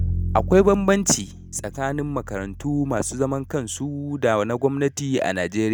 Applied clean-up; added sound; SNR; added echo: none; Bowed string instrument; 10 dB; none.